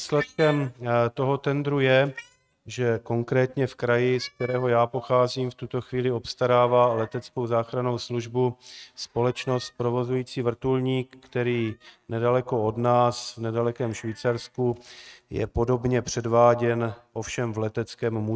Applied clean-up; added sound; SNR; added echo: neural mask model RNNoise.